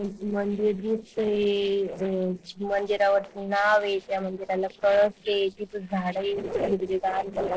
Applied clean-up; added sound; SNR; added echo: neural separator model SepFormer DNS4.